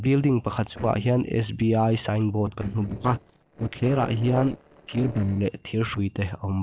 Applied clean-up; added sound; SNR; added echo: neural separator model SepFormer DNS4.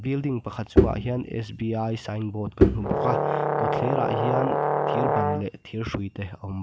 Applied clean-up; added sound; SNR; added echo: none; Brass instrument + Bowed string instrument; -4 dB; none.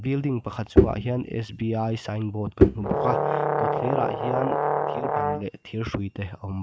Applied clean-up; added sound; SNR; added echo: neural mask model RNNoise.